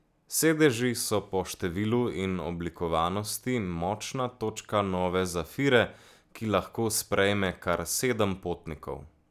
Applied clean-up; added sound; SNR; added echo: none; none; none; none.